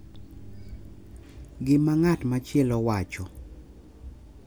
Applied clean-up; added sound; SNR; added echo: none; none; none; none.